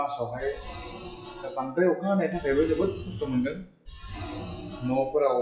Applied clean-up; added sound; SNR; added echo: classical method WPE with log-MMSE.